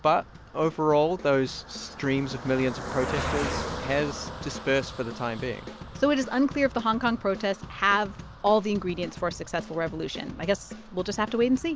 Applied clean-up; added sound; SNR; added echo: none; Car passing by; 12 dB; none.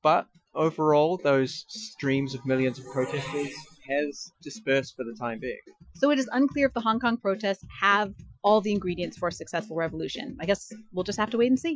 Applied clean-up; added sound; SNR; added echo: classical method Wiener filter.